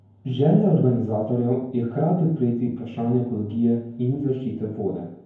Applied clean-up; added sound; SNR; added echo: none; none; none; reverberation time 0.9 s.